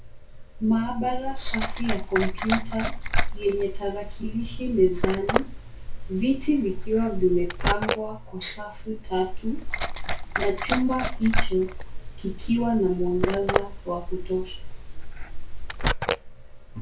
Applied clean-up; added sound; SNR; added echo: none; Liquid; -1 dB; reverberation time 0.3 s.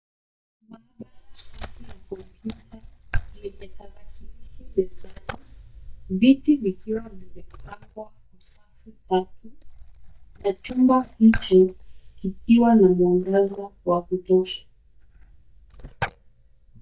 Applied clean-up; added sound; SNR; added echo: neural mask model DeepFilterNet 3.